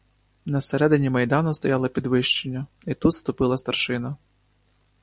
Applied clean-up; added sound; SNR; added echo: none; none; none; none.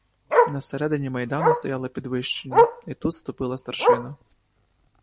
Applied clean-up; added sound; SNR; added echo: none; Bark; -5 dB; none.